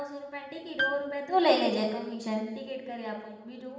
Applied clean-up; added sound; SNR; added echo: none; Piano; 7 dB; reverberation time 1.1 s.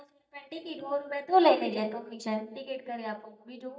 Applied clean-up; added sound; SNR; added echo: neural mask model DeepFilterNet 3.